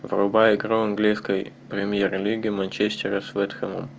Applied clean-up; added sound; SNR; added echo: none; none; none; none.